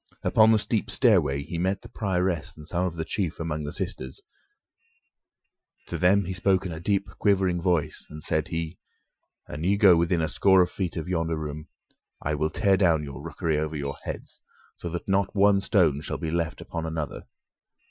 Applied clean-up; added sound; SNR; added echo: classical method Wiener filter.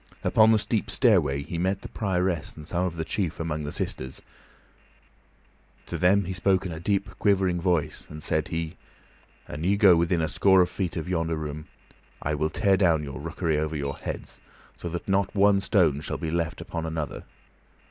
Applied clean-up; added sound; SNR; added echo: none; Coin (dropping); 18 dB; none.